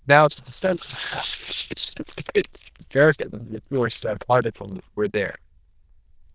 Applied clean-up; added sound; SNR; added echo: neural diffusion model UNIVERSE++.